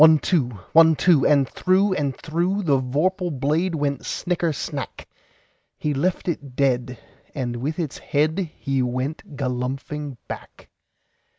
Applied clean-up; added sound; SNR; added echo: none; none; none; none.